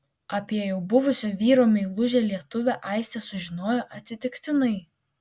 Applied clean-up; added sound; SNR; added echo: none; none; none; none.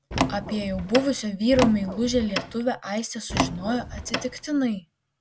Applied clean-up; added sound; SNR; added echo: none; Door; 4 dB; none.